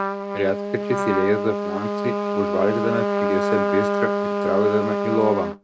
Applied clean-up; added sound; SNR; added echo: none; Trumpet; -1 dB; none.